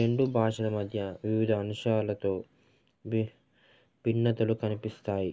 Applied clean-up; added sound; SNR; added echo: neural mask model Resemble Enhance denoiser.